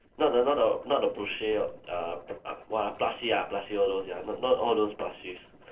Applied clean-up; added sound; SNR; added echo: neural separator model SepFormer DNS4.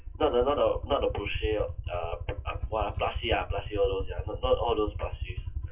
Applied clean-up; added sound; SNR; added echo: classical method WPE with log-MMSE.